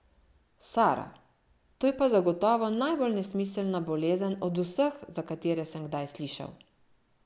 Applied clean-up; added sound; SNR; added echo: none; none; none; none.